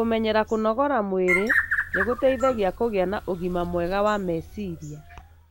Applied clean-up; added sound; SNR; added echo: none; Bird; 6 dB; none.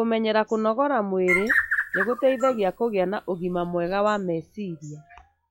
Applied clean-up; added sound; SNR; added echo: classical method log-MMSE.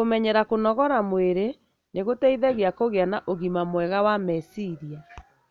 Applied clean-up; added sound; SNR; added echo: none; none; none; none.